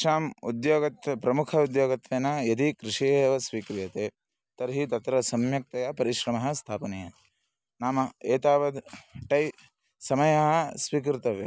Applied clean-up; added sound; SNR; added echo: none; none; none; none.